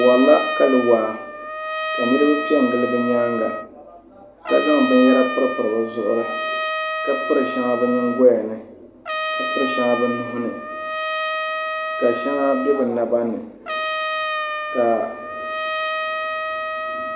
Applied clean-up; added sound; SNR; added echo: none; Trumpet; 5 dB; none.